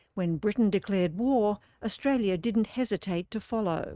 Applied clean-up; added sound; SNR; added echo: neural mask model RNNoise.